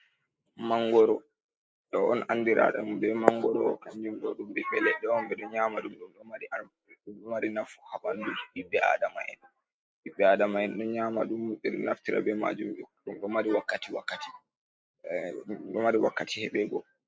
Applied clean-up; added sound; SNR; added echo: neural mask model Resemble Enhance denoiser.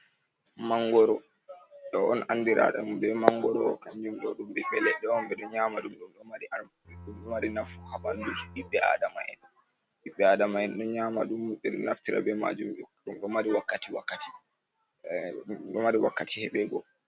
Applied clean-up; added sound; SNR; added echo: none; Bowed string instrument; 18 dB; none.